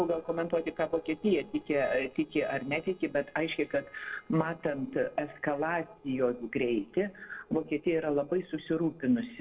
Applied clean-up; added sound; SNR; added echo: neural separator model SepFormer DNS4.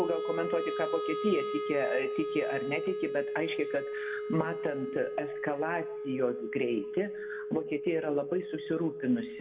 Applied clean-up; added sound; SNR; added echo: none; Wind instrument, woodwind instrument; 4 dB; reverberation time 0.7 s.